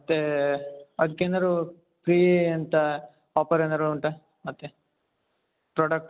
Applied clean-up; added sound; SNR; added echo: none; none; none; none.